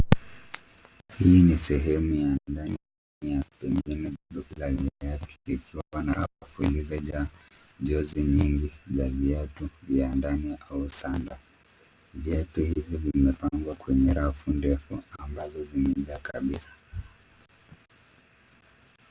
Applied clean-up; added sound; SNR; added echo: none; none; none; none.